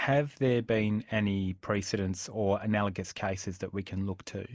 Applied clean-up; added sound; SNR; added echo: neural mask model Resemble Enhance denoiser.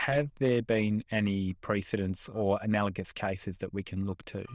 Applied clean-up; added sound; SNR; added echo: neural diffusion model UNIVERSE++.